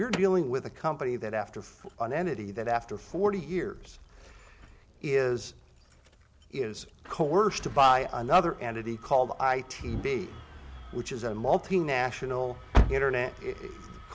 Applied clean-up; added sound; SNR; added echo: none; Engine starting; 8 dB; none.